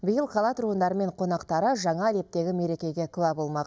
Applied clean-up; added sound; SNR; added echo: none; none; none; none.